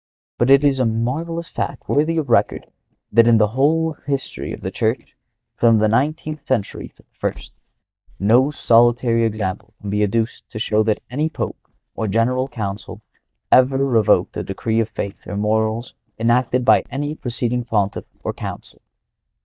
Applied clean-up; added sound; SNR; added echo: neural mask model DeepFilterNet 3.